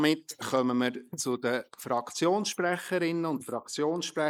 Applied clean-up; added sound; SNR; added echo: neural mask model Resemble Enhance denoiser.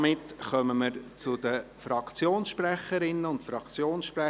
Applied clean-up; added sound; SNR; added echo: none; none; none; none.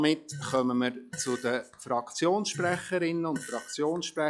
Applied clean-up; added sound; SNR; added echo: classical method log-MMSE.